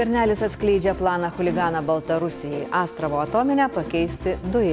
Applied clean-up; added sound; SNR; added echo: none; Mechanisms; 17 dB; none.